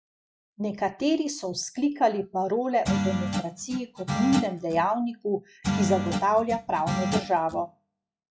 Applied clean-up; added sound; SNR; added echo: classical method log-MMSE.